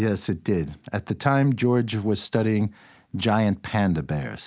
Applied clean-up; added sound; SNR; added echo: none; none; none; none.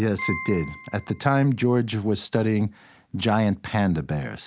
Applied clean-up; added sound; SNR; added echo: none; Piano; 13 dB; none.